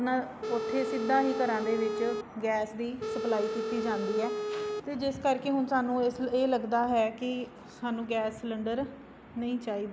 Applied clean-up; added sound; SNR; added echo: none; Telephone; 3 dB; none.